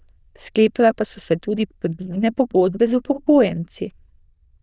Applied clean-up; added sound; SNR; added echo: neural diffusion model UNIVERSE++.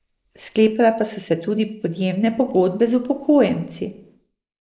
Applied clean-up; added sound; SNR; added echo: neural mask model Resemble Enhance denoiser.